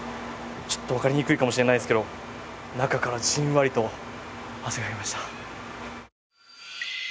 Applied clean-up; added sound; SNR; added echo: none; none; none; none.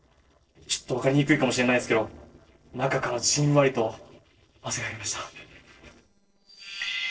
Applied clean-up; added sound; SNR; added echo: neural separator model SepFormer DNS4.